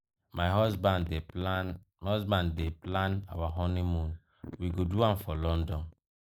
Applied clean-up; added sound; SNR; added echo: neural mask model Resemble Enhance denoiser.